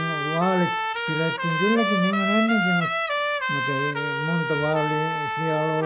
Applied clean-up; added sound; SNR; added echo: none; Trumpet; 0 dB; none.